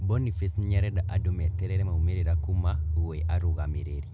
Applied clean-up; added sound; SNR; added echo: none; none; none; none.